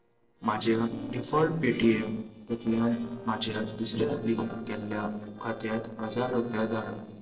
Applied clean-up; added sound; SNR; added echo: neural separator model SepFormer DNS4.